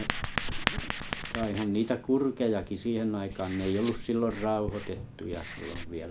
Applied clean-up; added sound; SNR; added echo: none; Writing; 6 dB; none.